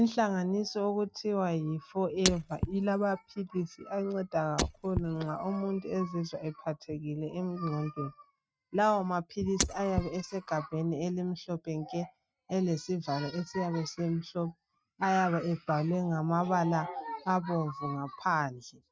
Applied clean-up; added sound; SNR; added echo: neural mask model RNNoise.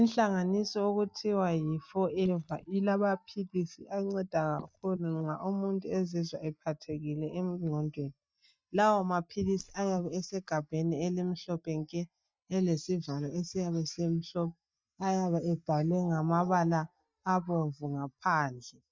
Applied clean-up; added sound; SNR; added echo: neural mask model DeepFilterNet 3.